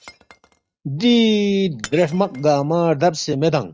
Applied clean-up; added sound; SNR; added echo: neural mask model RNNoise.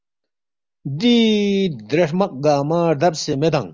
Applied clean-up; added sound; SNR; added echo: none; none; none; none.